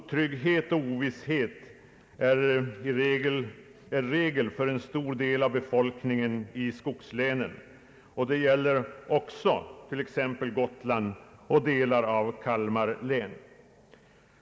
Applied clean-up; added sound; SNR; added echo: none; none; none; none.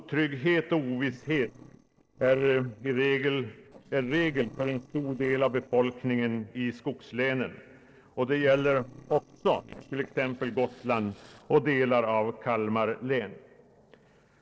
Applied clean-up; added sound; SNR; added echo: neural separator model SepFormer DNS4.